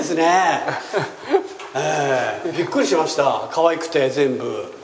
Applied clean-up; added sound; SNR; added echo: none; none; none; none.